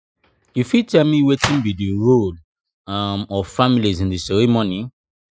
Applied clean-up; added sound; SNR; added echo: classical method Wiener filter.